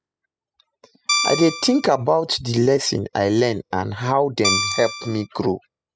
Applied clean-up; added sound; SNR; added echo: classical method spectral subtraction.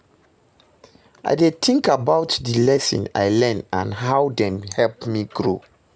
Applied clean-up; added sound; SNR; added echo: none; none; none; none.